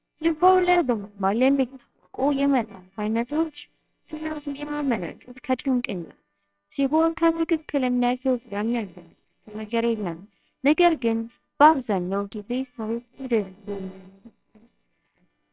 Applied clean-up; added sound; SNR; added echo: neural separator model SepFormer WHAMR!.